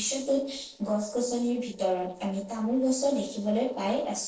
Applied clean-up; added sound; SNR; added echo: neural separator model SepFormer DNS4.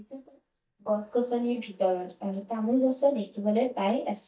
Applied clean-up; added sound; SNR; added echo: neural mask model DeepFilterNet 3.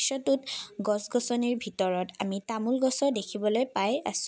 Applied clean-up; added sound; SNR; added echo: none; none; none; none.